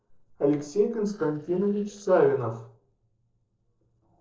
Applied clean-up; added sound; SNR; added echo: neural separator model SepFormer DNS4.